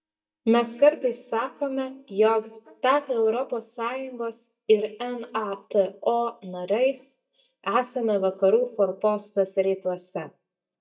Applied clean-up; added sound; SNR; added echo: neural mask model DeepFilterNet 3.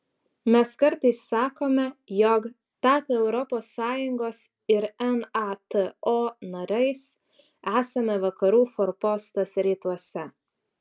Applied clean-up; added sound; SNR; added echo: none; none; none; none.